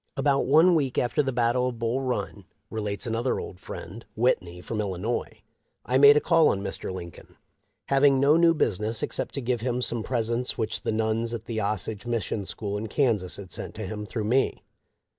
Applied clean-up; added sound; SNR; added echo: none; none; none; none.